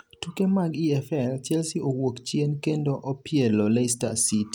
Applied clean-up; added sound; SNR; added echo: none; none; none; none.